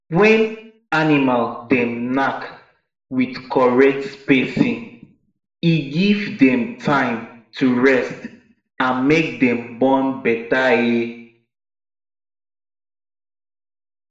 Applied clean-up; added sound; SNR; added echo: none; none; none; reverberation time 0.7 s.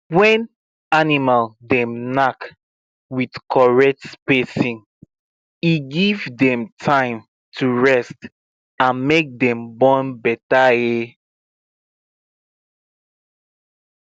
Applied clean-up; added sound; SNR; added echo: none; none; none; none.